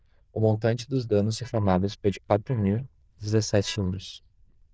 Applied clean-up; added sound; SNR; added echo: neural diffusion model UNIVERSE++.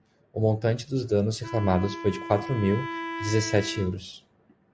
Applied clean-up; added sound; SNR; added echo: none; Wind instrument, woodwind instrument; 10 dB; none.